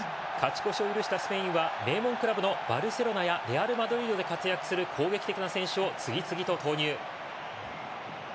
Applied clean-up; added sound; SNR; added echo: none; none; none; none.